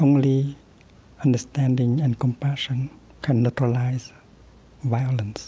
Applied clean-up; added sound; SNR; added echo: none; none; none; none.